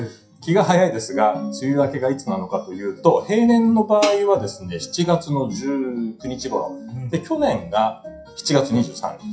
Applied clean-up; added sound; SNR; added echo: classical method WPE with log-MMSE.